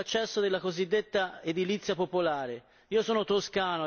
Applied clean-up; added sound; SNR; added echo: none; none; none; none.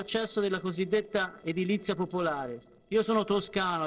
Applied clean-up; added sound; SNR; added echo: neural separator model SepFormer DNS4.